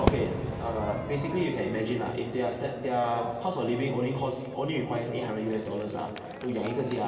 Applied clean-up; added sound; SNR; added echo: none; Crowd / Fireworks; 7 dB; reverberation time 2.6 s.